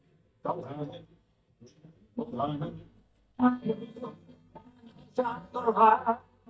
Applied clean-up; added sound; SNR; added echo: neural mask model DeepFilterNet 3.